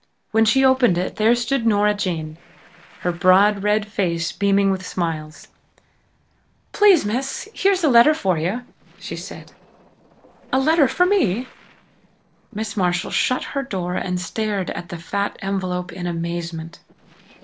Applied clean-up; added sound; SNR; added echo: neural separator model SepFormer DNS4.